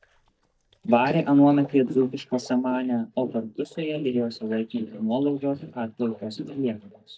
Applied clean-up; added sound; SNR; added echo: neural mask model DeepFilterNet 3.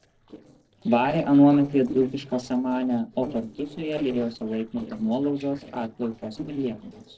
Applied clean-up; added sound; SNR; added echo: neural separator model SepFormer DNS4.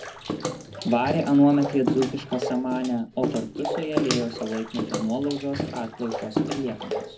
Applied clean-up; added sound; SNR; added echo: none; Bathtub (filling or washing) / Water / Splash, splatter; 5 dB; reverberation time 0.4 s.